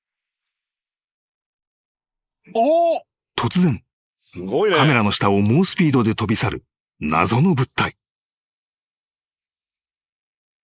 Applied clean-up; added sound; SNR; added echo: neural mask model Resemble Enhance denoiser.